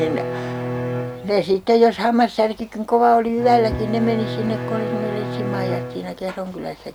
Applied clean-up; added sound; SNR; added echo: none; Bowed string instrument; 8 dB; none.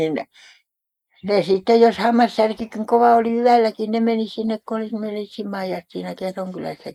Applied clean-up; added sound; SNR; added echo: neural mask model Resemble Enhance denoiser.